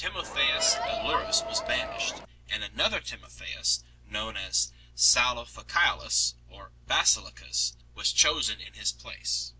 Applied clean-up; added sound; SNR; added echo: none; Crowd; 4 dB; none.